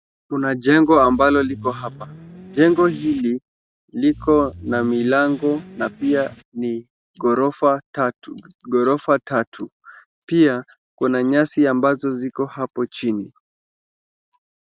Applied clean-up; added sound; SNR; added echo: neural mask model RNNoise.